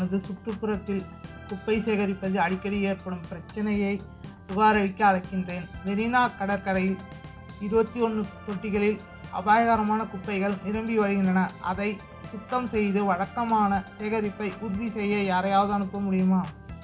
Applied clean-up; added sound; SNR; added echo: none; Organ; 16 dB; none.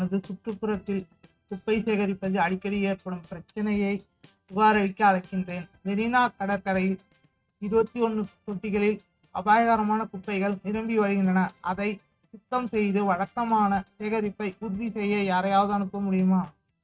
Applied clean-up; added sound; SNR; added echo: neural mask model RNNoise.